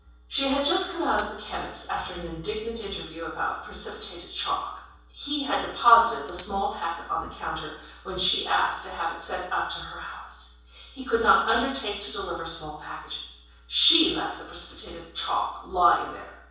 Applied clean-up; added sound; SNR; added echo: none; Coin (dropping); 16 dB; reverberation time 0.7 s.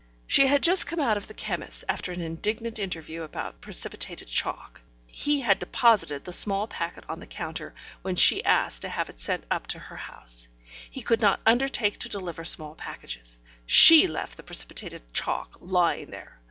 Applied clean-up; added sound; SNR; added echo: none; none; none; none.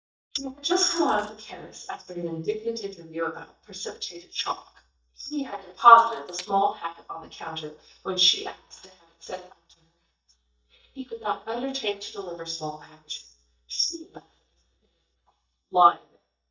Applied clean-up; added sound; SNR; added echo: neural mask model DeepFilterNet 3.